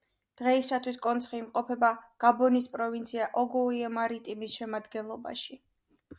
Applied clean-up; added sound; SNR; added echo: none; none; none; none.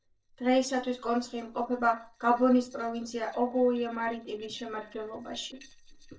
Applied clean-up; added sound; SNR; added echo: neural separator model SepFormer DNS4.